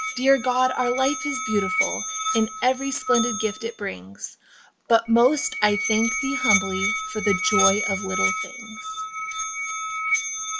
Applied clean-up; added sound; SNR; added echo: none; Musical instrument; 3 dB; none.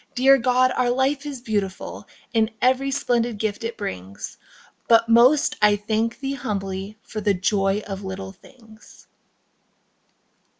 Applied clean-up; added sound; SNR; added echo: none; none; none; none.